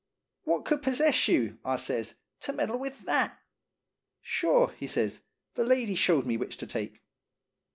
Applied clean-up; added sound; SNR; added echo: none; none; none; none.